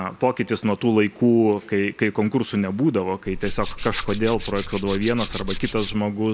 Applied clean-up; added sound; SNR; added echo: none; Tools; 5 dB; none.